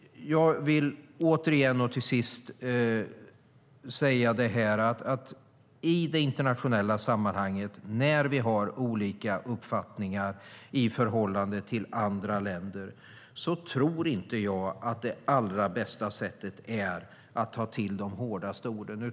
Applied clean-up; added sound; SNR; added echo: none; none; none; none.